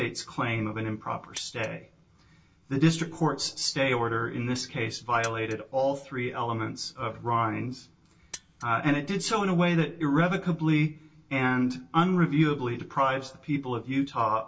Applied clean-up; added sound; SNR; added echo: none; Mechanisms; 19 dB; reverberation time 0.1 s.